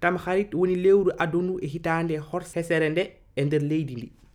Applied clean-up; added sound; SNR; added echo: none; none; none; none.